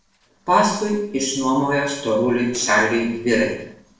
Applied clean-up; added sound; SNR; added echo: neural separator model SepFormer DNS4.